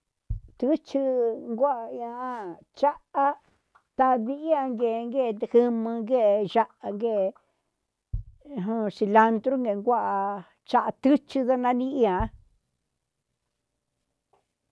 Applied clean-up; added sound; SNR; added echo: none; Bass drum; 16 dB; none.